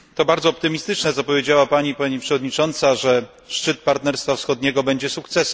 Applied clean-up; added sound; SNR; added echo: none; none; none; none.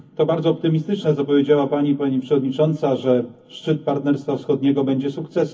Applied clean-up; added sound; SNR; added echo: none; none; none; reverberation time 0.3 s.